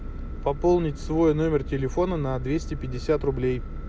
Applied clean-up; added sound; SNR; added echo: none; none; none; none.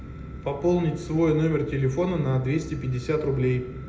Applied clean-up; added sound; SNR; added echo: none; none; none; reverberation time 0.7 s.